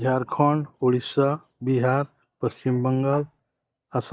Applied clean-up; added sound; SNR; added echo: neural mask model DeepFilterNet 3.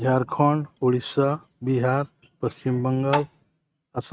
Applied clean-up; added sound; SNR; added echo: neural mask model RNNoise.